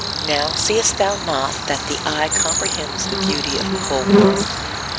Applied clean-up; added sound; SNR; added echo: none; Cricket; -3 dB; none.